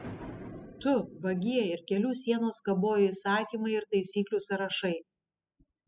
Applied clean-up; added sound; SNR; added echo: classical method spectral subtraction.